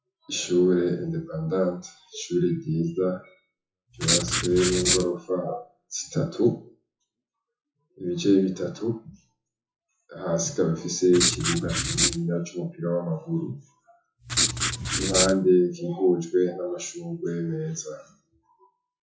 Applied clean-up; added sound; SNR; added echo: classical method WPE with log-MMSE.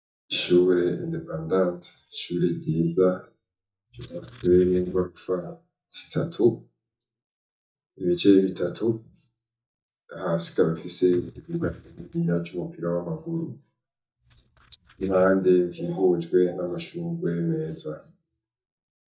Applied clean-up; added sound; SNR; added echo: neural mask model DeepFilterNet 3.